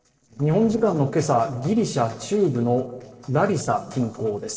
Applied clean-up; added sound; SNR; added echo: neural separator model SepFormer DNS4.